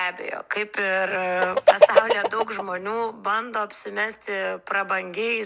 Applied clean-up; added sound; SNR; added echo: none; Chicken, rooster; -5 dB; none.